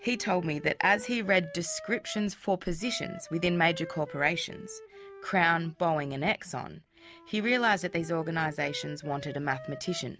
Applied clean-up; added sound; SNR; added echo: none; Wind instrument, woodwind instrument; 16 dB; none.